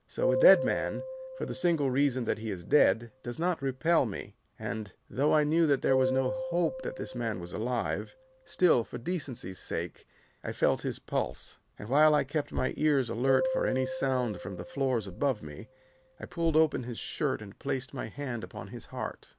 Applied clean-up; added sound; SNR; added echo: none; Piano; 7 dB; none.